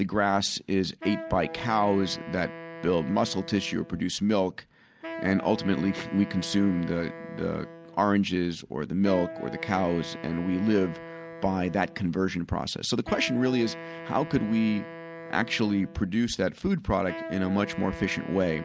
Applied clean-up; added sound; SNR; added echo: none; Wind instrument, woodwind instrument; 14 dB; none.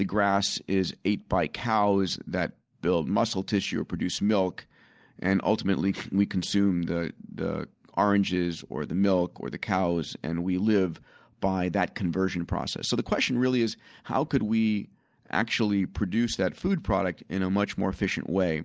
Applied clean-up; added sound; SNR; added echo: none; none; none; none.